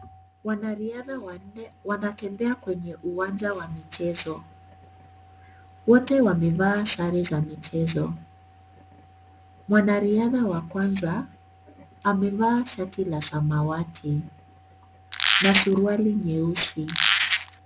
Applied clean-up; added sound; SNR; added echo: none; Squeak; -4 dB; none.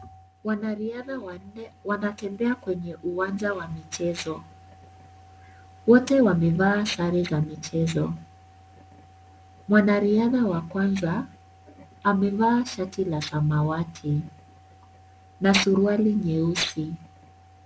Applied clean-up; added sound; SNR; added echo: none; none; none; none.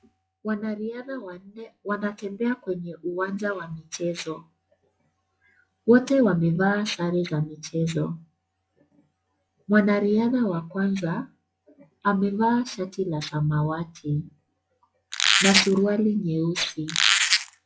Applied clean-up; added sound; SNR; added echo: classical method log-MMSE.